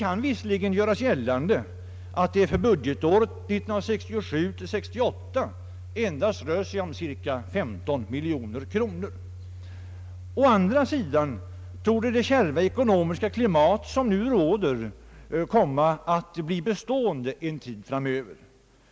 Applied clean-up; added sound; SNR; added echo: none; Domestic sounds, home sounds; 15 dB; none.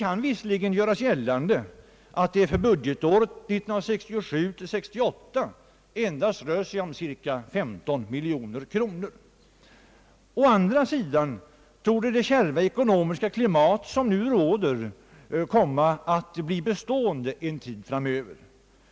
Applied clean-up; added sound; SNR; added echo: none; none; none; none.